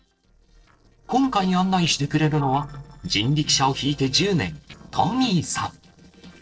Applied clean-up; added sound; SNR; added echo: neural separator model SepFormer DNS4.